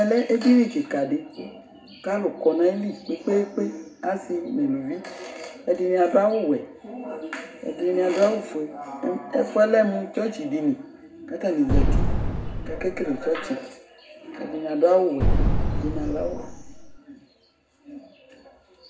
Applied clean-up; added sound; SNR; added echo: none; Boom; -2 dB; reverberation time 0.3 s.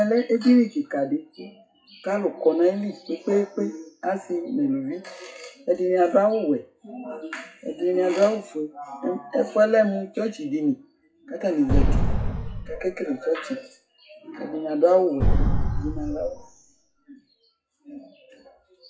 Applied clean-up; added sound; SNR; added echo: classical method WPE with log-MMSE.